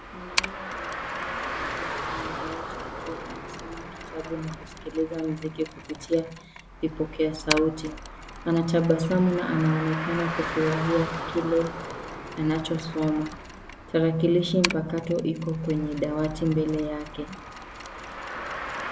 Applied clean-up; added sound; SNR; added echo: none; Car + Mechanisms; 7 dB; none.